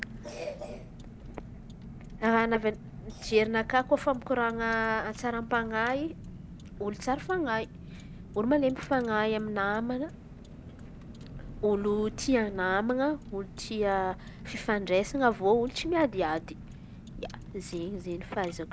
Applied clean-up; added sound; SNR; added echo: none; Car; 13 dB; none.